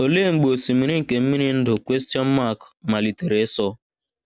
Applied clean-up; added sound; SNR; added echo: none; none; none; none.